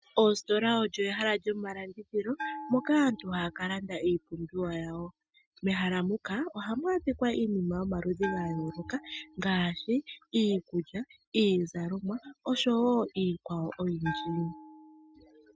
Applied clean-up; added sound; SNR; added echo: neural mask model RNNoise.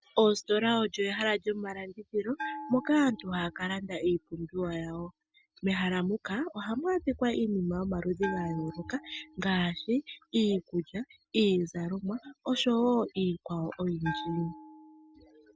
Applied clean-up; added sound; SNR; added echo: none; Bell; 17 dB; none.